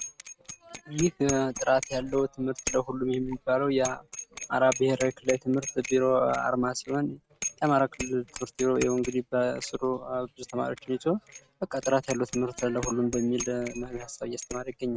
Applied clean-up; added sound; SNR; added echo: neural mask model RNNoise.